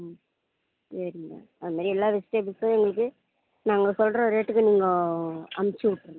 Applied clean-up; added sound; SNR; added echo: none; none; none; none.